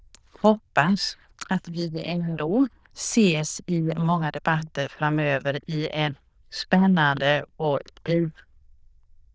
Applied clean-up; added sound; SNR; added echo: neural diffusion model UNIVERSE++.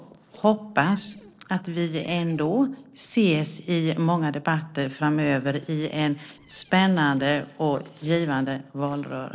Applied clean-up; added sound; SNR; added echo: neural separator model SepFormer DNS4.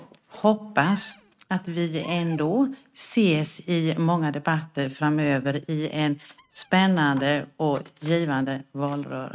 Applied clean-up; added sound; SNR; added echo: neural mask model RNNoise.